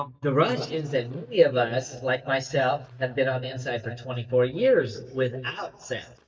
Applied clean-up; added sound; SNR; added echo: neural mask model DeepFilterNet 3.